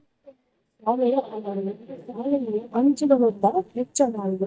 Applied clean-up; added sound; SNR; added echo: neural mask model DeepFilterNet 3.